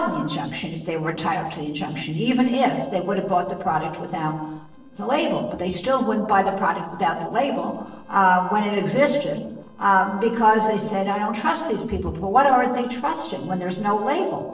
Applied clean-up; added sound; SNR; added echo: neural separator model SepFormer DNS4.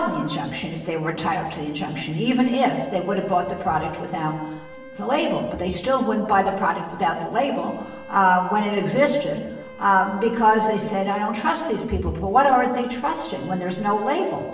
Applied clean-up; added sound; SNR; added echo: none; Wind instrument, woodwind instrument; 20 dB; reverberation time 1.0 s.